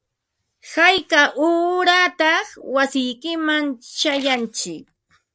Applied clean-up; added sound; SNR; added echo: neural separator model SepFormer DNS4.